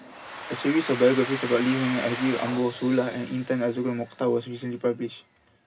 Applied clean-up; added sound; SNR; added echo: none; Domestic sounds, home sounds; 12 dB; reverberation time 0.4 s.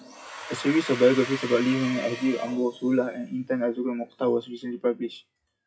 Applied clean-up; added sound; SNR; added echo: classical method WPE with log-MMSE.